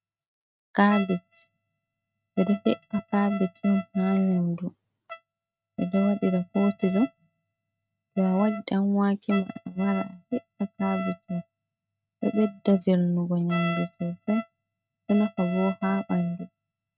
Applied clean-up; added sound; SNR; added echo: neural mask model RNNoise.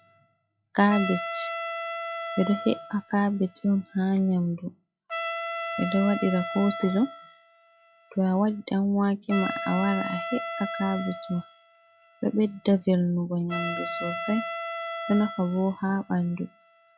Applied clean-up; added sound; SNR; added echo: classical method log-MMSE.